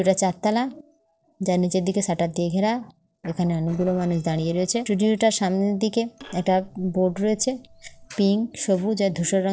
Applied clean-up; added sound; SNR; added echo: neural separator model SepFormer DNS4.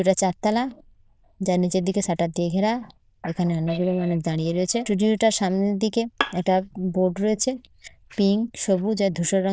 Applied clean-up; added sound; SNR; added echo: neural diffusion model UNIVERSE++.